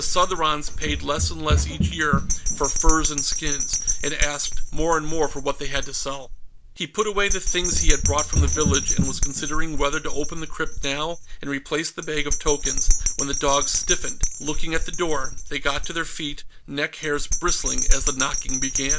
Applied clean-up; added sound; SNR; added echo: none; Run + Bell; -4 dB; none.